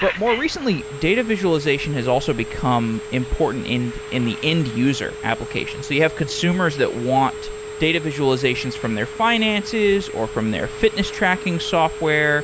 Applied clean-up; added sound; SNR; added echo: none; Telephone; 11 dB; none.